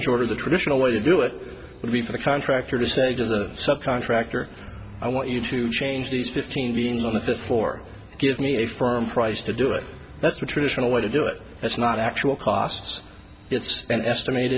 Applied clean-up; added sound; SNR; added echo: none; none; none; none.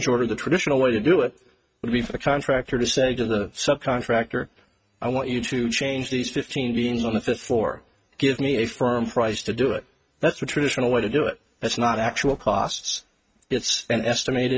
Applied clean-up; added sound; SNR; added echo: neural mask model RNNoise.